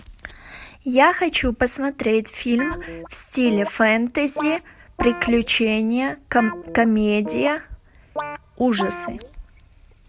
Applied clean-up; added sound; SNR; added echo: none; Guitar; 12 dB; none.